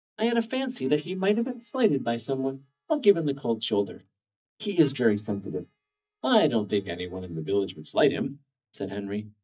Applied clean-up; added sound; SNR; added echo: neural mask model DeepFilterNet 3.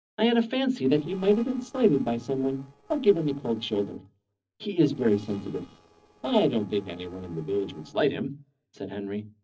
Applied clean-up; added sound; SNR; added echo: neural separator model SepFormer DNS4.